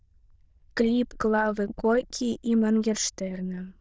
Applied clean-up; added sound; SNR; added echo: neural diffusion model UNIVERSE++.